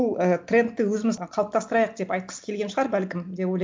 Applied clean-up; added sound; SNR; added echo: none; none; none; none.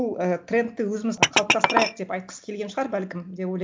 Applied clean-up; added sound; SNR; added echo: none; Glass; 0 dB; none.